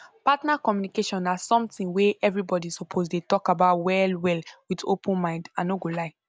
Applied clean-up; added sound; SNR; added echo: none; none; none; none.